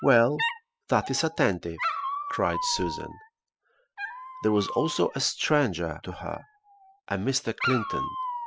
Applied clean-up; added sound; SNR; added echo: classical method spectral subtraction.